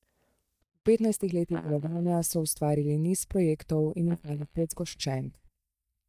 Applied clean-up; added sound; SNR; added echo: neural mask model DeepFilterNet 3.